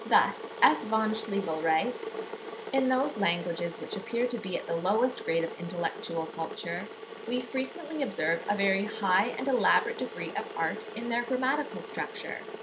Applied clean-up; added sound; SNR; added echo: none; Boiling / Water; 10 dB; none.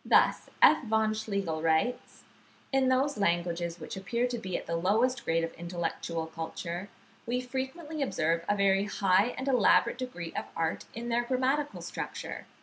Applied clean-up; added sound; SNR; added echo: none; none; none; none.